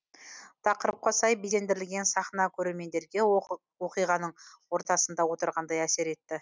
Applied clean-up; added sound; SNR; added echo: none; none; none; none.